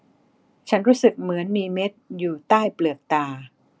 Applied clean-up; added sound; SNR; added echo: none; none; none; none.